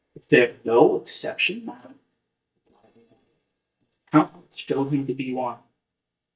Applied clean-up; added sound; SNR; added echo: neural mask model DeepFilterNet 3.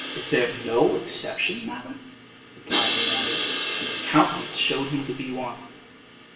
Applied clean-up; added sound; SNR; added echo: none; Crash cymbal; 2 dB; reverberation time 1.0 s.